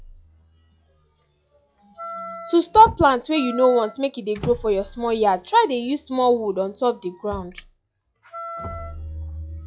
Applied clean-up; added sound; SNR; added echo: classical method log-MMSE.